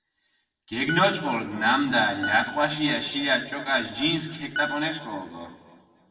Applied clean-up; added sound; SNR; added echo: none; Piano; 10 dB; reverberation time 1.5 s.